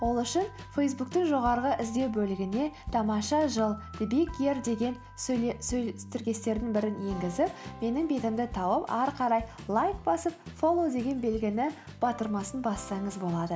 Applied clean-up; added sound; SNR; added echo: none; none; none; none.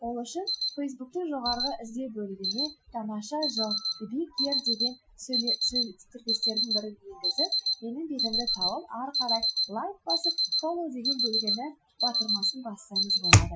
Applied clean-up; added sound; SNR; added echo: classical method Wiener filter.